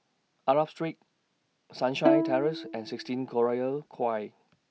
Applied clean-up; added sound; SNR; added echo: none; Bowed string instrument; 0 dB; none.